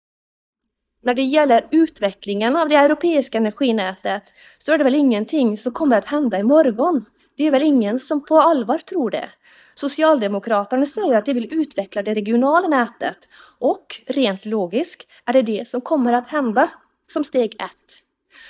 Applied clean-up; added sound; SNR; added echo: neural mask model DeepFilterNet 3.